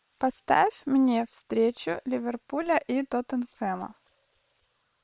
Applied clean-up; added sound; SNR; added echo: neural separator model SepFormer WHAM!.